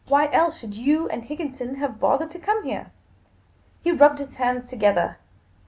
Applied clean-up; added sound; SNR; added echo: none; none; none; none.